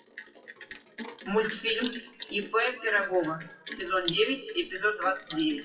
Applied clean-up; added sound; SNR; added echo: classical method WPE with log-MMSE.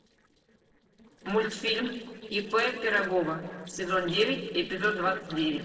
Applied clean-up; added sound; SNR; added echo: neural separator model SepFormer DNS4.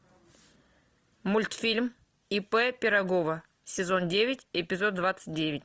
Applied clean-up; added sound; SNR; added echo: none; none; none; none.